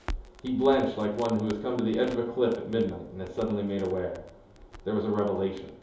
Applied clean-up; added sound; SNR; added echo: none; Crackle; 16 dB; reverberation time 2.8 s.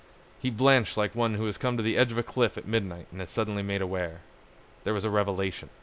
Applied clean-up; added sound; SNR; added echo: none; none; none; none.